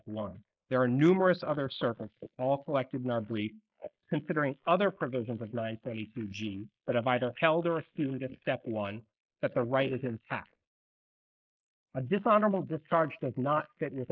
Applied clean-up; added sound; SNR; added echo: neural mask model Resemble Enhance denoiser.